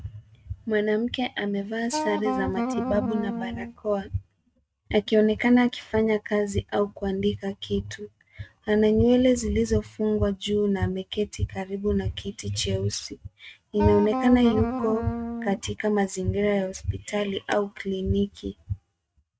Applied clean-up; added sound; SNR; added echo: neural mask model RNNoise.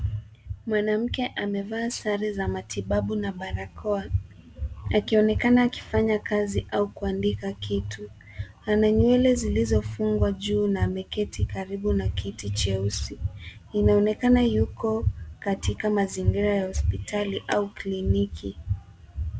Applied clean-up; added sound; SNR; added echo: none; none; none; none.